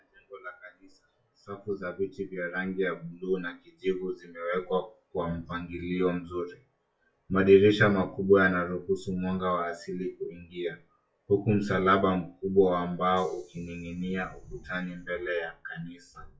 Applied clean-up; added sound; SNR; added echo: classical method WPE with log-MMSE.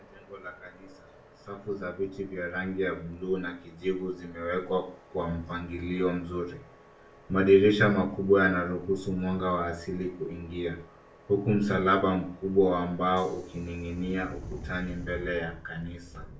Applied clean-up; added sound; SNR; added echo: none; Subway, metro, underground; 20 dB; reverberation time 0.3 s.